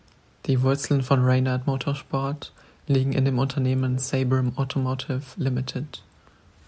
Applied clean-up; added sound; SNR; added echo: none; none; none; none.